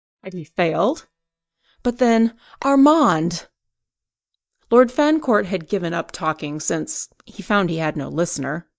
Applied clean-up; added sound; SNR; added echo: neural mask model DeepFilterNet 3.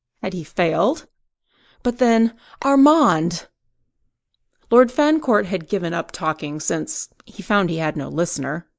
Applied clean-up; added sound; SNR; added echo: neural mask model Resemble Enhance denoiser.